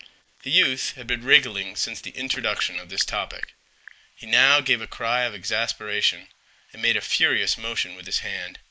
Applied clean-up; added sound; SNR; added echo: neural mask model Resemble Enhance denoiser.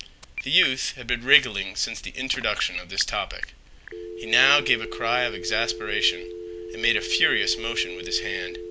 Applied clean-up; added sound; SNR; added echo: none; Telephone; 11 dB; none.